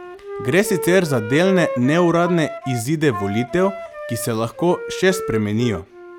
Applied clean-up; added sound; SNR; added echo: none; Wind instrument, woodwind instrument; 10 dB; none.